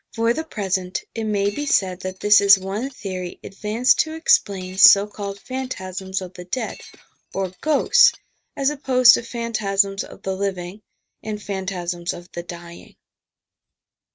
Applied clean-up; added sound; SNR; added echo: neural mask model RNNoise.